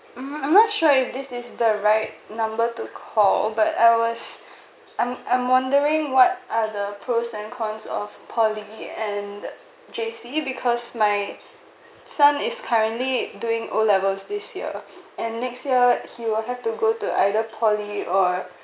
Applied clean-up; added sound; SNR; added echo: none; none; none; none.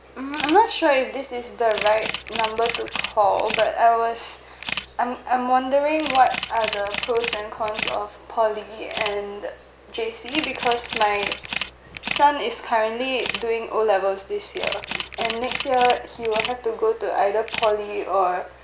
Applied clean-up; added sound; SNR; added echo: none; Camera; 10 dB; none.